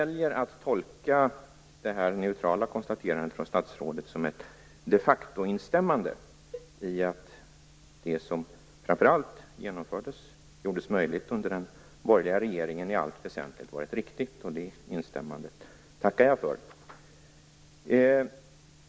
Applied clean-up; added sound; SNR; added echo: none; Cowbell; 20 dB; none.